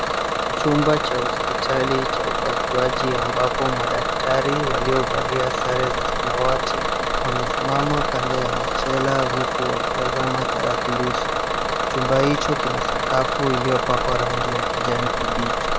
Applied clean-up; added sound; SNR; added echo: none; Bus / Engine; -3 dB; none.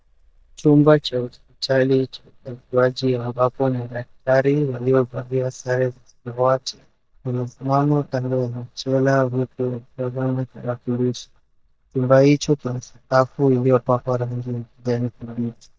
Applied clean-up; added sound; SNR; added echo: neural mask model DeepFilterNet 3.